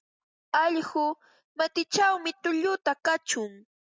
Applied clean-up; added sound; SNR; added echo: none; none; none; none.